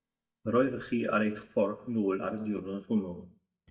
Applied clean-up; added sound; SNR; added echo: neural mask model DeepFilterNet 3.